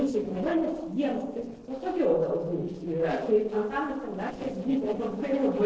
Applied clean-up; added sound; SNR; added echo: neural separator model SepFormer DNS4.